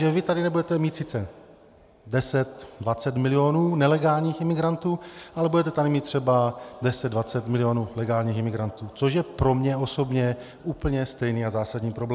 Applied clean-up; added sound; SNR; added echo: none; none; none; none.